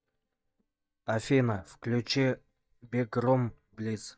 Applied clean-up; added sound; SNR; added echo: neural mask model DeepFilterNet 3.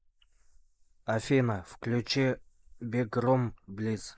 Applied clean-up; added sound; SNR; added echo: neural mask model Resemble Enhance denoiser.